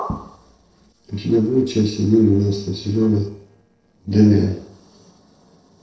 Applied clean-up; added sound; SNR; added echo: neural separator model SepFormer DNS4.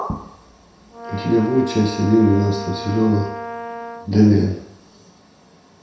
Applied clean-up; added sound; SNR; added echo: none; Brass instrument; 11 dB; reverberation time 0.7 s.